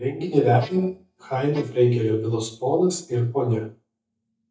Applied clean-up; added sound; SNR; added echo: neural mask model DeepFilterNet 3.